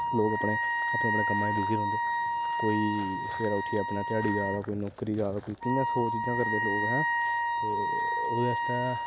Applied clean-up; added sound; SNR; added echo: none; Wind instrument, woodwind instrument; -2 dB; none.